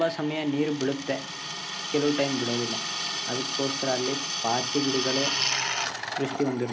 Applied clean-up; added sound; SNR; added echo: none; Drill; 2 dB; none.